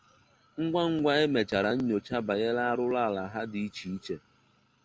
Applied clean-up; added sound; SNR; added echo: none; none; none; none.